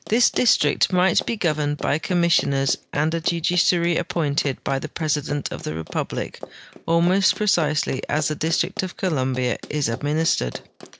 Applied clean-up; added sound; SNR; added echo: none; Run; 18 dB; none.